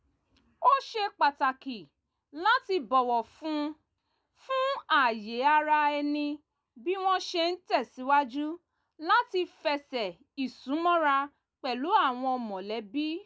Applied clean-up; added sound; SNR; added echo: none; none; none; none.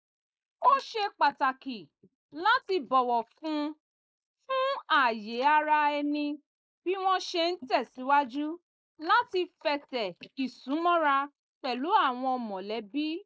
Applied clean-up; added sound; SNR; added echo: neural mask model Resemble Enhance denoiser.